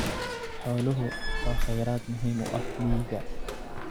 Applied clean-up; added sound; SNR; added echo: none; Slam; -1 dB; none.